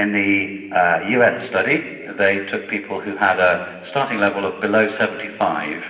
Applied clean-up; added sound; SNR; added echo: none; none; none; reverberation time 1.4 s.